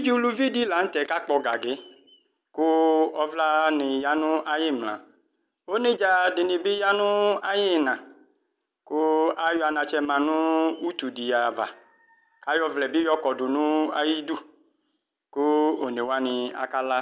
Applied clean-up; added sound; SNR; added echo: none; none; none; none.